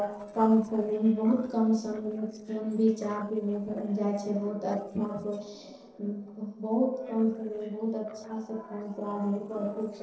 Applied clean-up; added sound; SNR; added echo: neural separator model SepFormer DNS4.